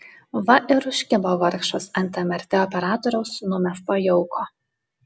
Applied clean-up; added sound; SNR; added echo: none; none; none; none.